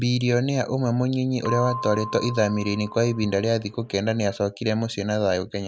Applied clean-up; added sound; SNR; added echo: none; Percussion; 12 dB; none.